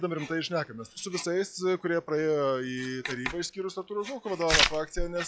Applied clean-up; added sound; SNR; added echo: classical method log-MMSE.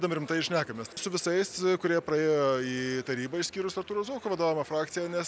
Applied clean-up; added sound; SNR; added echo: none; none; none; none.